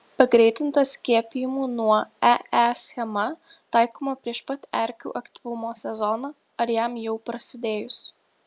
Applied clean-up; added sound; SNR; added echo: none; none; none; none.